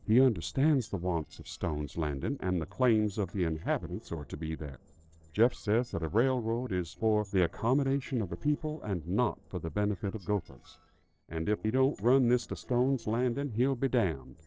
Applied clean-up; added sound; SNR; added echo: neural separator model SepFormer DNS4.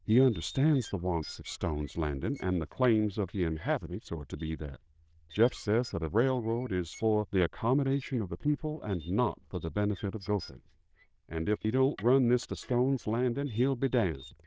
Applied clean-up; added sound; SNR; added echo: neural diffusion model UNIVERSE++.